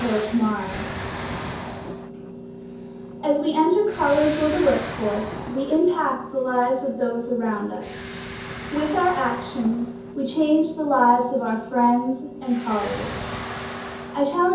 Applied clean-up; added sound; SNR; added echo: none; Explosion; 12 dB; reverberation time 0.6 s.